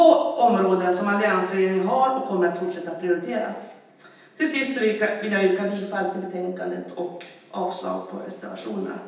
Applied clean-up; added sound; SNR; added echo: none; none; none; reverberation time 0.9 s.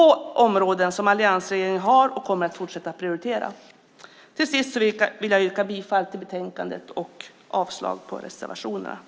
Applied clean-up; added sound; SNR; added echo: none; none; none; none.